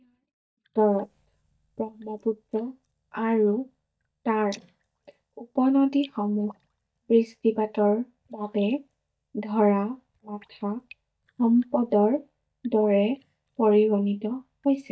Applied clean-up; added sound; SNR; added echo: neural mask model DeepFilterNet 3.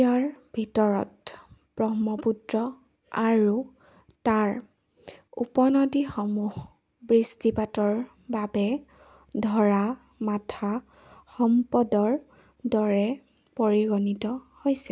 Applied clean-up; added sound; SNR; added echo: none; none; none; none.